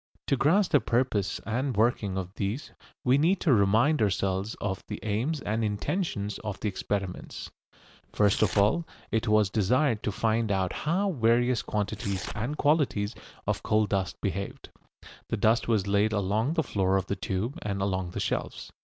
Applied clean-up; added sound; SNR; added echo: none; Tearing; 13 dB; none.